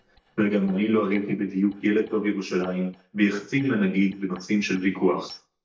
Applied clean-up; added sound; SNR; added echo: neural mask model DeepFilterNet 3.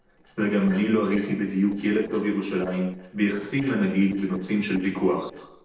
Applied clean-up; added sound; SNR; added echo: neural separator model SepFormer DNS4.